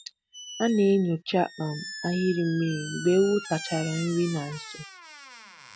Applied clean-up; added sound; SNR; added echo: none; Squeak; 14 dB; none.